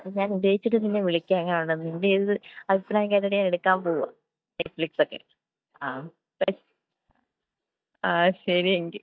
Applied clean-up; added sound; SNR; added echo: neural mask model DeepFilterNet 3.